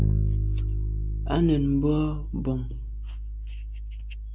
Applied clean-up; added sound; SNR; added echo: none; Bass guitar; -1 dB; none.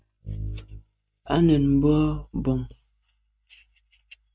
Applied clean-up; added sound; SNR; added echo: neural mask model RNNoise.